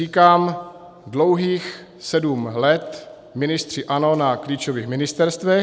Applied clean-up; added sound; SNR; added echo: none; none; none; none.